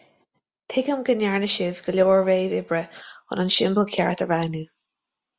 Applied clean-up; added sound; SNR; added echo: none; none; none; none.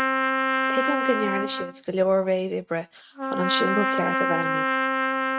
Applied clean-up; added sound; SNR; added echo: neural mask model RNNoise.